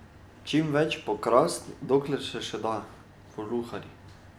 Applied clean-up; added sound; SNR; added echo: none; none; none; none.